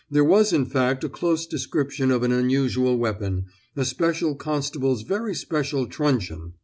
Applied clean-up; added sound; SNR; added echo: none; none; none; none.